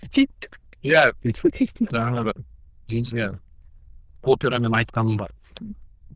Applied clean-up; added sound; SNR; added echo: neural diffusion model UNIVERSE++.